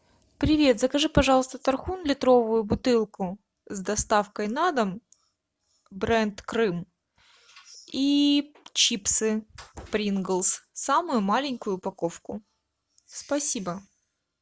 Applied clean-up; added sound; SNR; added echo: none; none; none; none.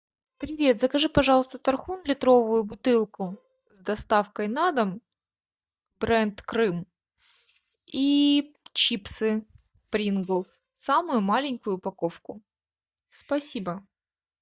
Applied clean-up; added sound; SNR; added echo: neural mask model DeepFilterNet 3.